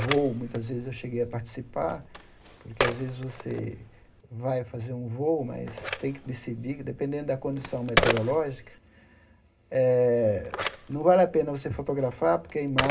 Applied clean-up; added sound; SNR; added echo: none; Telephone; 7 dB; reverberation time 0.2 s.